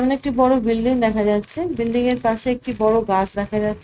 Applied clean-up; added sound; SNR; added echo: neural mask model RNNoise.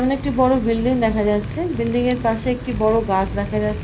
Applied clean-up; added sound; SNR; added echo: none; Liquid; 10 dB; none.